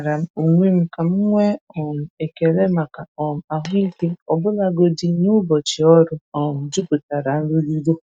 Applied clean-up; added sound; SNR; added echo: neural mask model DeepFilterNet 3.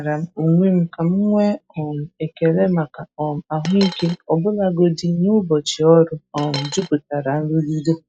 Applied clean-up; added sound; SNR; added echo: classical method log-MMSE.